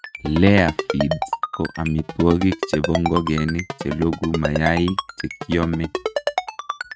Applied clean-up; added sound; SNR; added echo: neural mask model RNNoise.